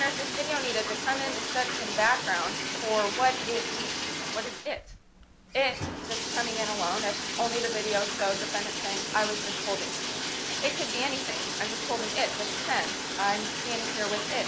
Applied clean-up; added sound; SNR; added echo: none; Bathtub (filling or washing); 1 dB; none.